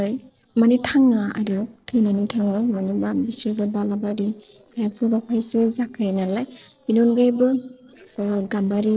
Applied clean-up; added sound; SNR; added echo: neural separator model SepFormer DNS4.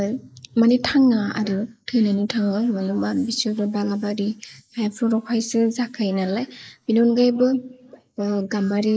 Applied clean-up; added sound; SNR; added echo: neural mask model Resemble Enhance denoiser.